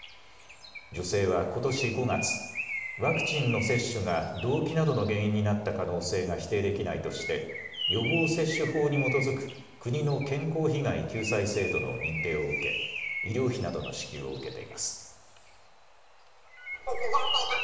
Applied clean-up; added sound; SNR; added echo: none; Bird; 8 dB; reverberation time 1.2 s.